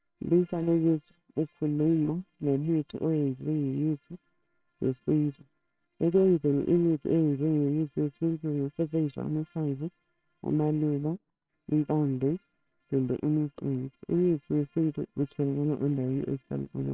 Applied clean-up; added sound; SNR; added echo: neural separator model SepFormer WHAMR!.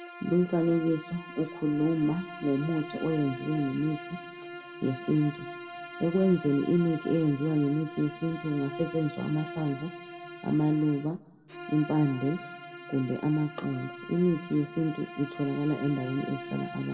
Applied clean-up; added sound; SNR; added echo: none; Bowed string instrument; 13 dB; reverberation time 1.0 s.